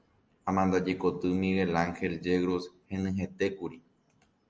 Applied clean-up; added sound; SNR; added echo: none; none; none; none.